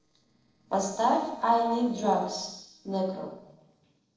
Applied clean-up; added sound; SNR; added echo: neural separator model SepFormer DNS4.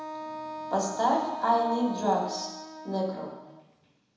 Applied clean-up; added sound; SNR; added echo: none; Wind instrument, woodwind instrument; 10 dB; reverberation time 1.0 s.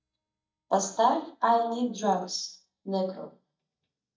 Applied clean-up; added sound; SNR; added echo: neural mask model DeepFilterNet 3.